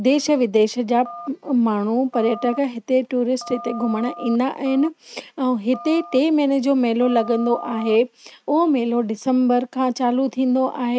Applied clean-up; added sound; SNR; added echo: neural mask model RNNoise.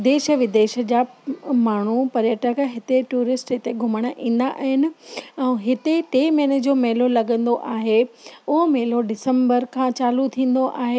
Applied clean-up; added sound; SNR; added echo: none; none; none; none.